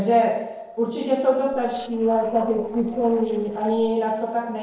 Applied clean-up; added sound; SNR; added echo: neural separator model SepFormer DNS4.